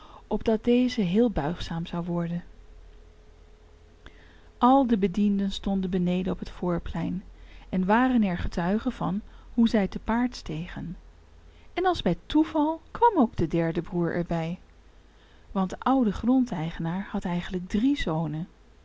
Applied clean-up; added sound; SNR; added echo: none; none; none; none.